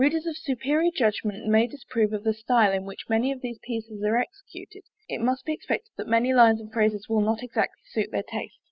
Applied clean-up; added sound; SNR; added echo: none; none; none; none.